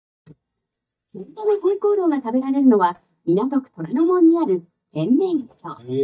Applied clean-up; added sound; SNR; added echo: neural mask model DeepFilterNet 3.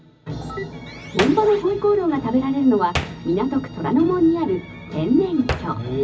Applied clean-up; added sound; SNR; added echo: none; Hands; 13 dB; reverberation time 0.4 s.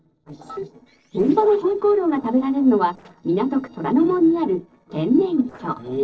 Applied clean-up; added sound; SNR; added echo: neural separator model SepFormer DNS4.